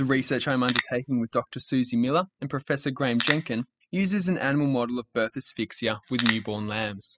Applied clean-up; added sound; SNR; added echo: classical method spectral subtraction.